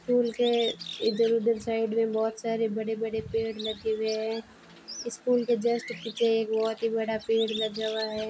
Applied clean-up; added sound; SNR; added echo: none; Bird; 14 dB; none.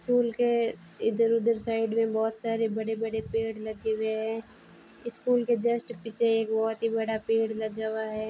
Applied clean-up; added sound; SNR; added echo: none; none; none; none.